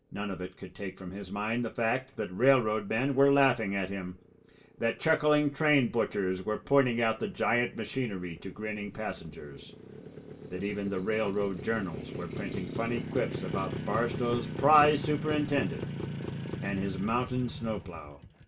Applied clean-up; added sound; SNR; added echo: none; Motorcycle; 10 dB; reverberation time 0.2 s.